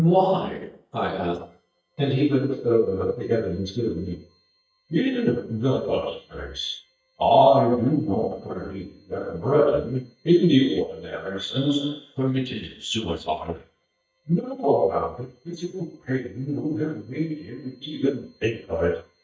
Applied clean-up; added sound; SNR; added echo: neural mask model DeepFilterNet 3.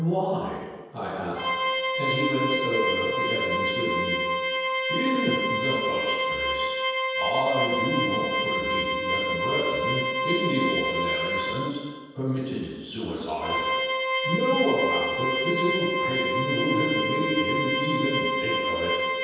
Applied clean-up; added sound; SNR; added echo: none; Organ; -4 dB; reverberation time 1.2 s.